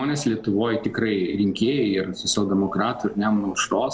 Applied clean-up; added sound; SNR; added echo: neural separator model SepFormer DNS4.